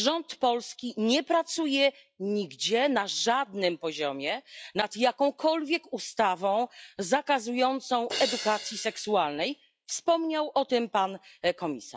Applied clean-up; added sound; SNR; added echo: classical method log-MMSE.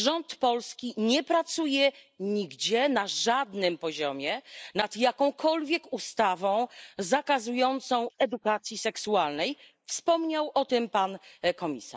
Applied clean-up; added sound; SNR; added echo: neural mask model Resemble Enhance denoiser.